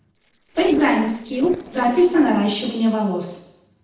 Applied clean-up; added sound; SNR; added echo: neural separator model SepFormer DNS4.